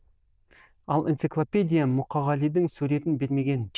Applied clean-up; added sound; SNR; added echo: neural diffusion model UNIVERSE++.